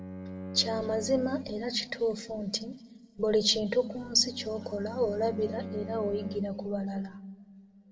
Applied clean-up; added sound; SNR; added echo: none; Bowed string instrument; 12 dB; reverberation time 0.9 s.